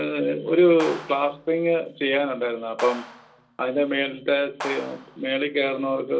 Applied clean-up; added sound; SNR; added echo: none; Clapping; 15 dB; reverberation time 0.2 s.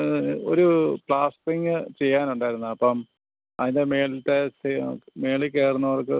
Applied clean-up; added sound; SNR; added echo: none; none; none; none.